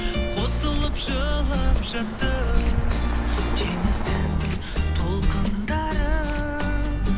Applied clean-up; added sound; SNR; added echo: none; Bird; 2 dB; none.